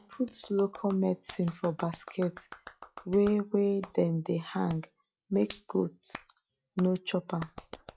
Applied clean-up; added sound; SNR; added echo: classical method log-MMSE.